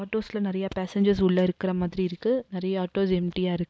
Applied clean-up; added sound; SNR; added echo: none; none; none; none.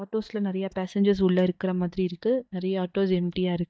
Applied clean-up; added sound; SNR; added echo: neural mask model DeepFilterNet 3.